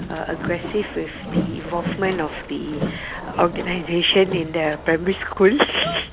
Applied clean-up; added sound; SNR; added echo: none; Boat, Water vehicle; 8 dB; none.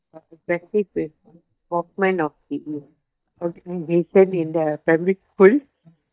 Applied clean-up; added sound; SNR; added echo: neural mask model DeepFilterNet 3.